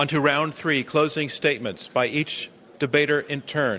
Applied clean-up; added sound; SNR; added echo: none; none; none; none.